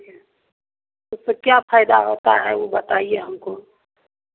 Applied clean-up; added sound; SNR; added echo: none; none; none; none.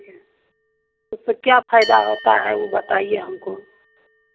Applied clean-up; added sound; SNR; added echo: none; Bell; 18 dB; none.